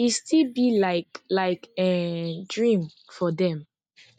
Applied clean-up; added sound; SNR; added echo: neural mask model DeepFilterNet 3.